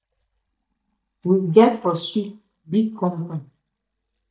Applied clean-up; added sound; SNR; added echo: neural mask model DeepFilterNet 3.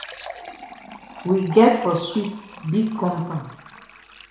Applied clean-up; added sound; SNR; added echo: none; Fill (with liquid); 16 dB; reverberation time 0.6 s.